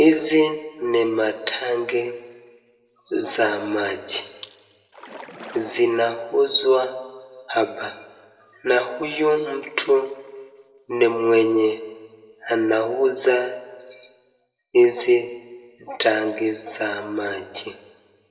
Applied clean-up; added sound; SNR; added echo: none; Splash, splatter; 20 dB; reverberation time 1.1 s.